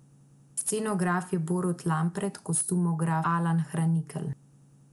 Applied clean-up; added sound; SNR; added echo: none; none; none; none.